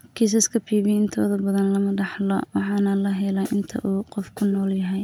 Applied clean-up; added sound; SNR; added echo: none; none; none; none.